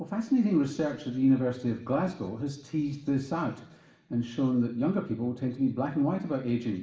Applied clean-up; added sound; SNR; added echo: none; none; none; reverberation time 0.8 s.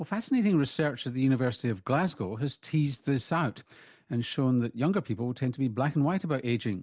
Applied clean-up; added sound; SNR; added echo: none; none; none; none.